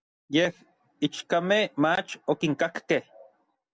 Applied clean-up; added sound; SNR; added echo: none; none; none; none.